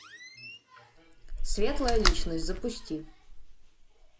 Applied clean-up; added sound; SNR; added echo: none; Slam; -5 dB; none.